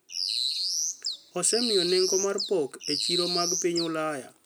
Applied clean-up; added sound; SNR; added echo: none; Bird; 1 dB; none.